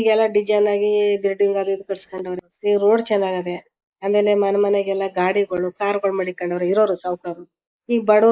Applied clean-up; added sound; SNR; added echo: neural mask model Resemble Enhance denoiser.